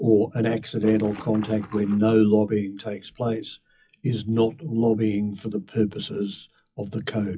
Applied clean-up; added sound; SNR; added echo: classical method WPE with log-MMSE.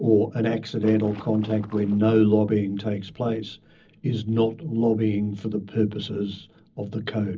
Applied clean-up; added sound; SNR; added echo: neural separator model SepFormer DNS4.